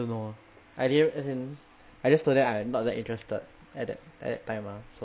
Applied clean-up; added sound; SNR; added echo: none; none; none; none.